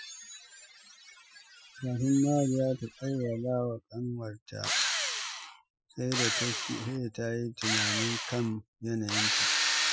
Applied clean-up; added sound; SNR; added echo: classical method Wiener filter.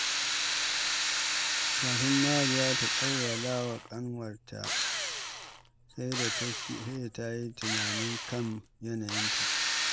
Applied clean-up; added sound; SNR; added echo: none; Drill; -3 dB; none.